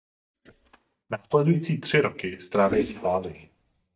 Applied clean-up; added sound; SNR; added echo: neural mask model DeepFilterNet 3.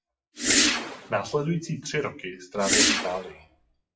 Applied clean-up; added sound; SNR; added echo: classical method WPE with log-MMSE.